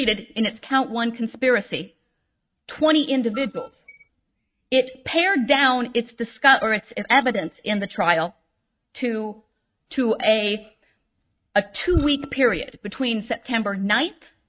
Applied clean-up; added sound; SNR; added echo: neural mask model RNNoise.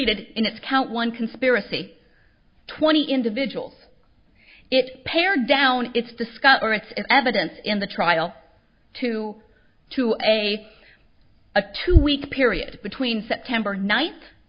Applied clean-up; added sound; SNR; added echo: none; none; none; none.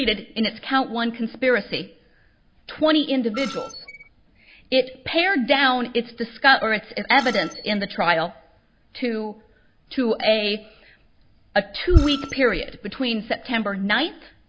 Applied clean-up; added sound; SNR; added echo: none; Screech; 17 dB; none.